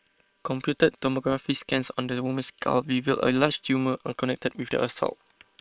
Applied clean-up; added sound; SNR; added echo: neural separator model SepFormer WHAM!.